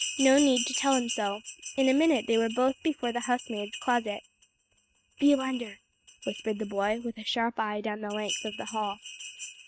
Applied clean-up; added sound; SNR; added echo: neural mask model RNNoise.